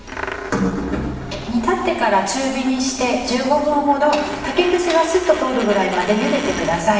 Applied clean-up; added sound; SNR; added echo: none; Coin (dropping); 13 dB; reverberation time 1.2 s.